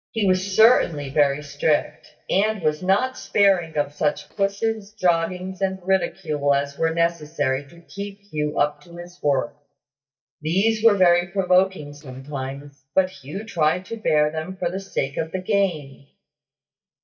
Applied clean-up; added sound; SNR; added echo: neural mask model DeepFilterNet 3.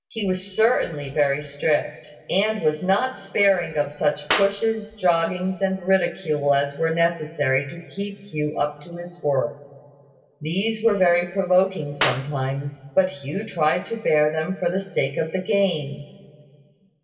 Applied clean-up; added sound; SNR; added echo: none; Clapping; 8 dB; reverberation time 1.7 s.